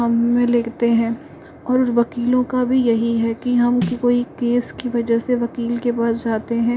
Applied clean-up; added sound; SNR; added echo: none; Snare drum; 11 dB; none.